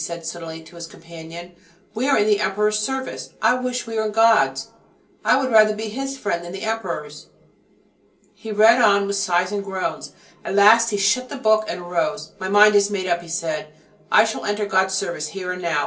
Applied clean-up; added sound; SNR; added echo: none; none; none; reverberation time 0.3 s.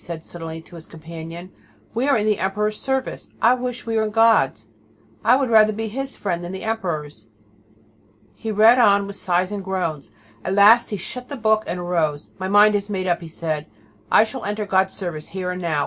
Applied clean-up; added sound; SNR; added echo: none; none; none; none.